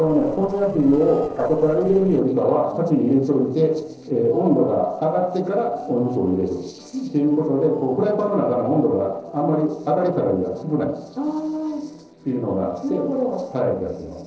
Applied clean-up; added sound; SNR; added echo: neural separator model SepFormer DNS4.